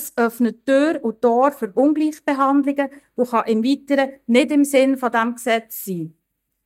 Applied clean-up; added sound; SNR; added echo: neural mask model DeepFilterNet 3.